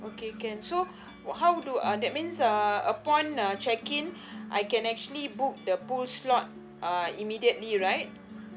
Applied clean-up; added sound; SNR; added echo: none; Acoustic guitar; 15 dB; none.